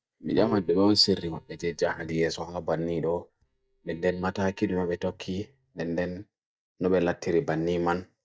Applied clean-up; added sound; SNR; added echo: neural mask model DeepFilterNet 3.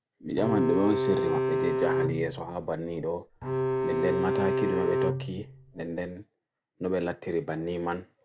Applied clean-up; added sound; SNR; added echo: none; Bowed string instrument; -2 dB; none.